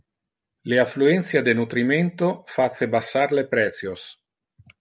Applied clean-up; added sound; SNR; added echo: none; none; none; none.